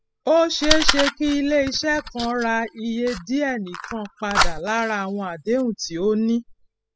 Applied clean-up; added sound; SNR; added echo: classical method spectral subtraction.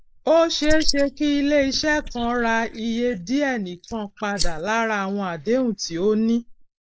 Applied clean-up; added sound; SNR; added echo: neural mask model Resemble Enhance denoiser.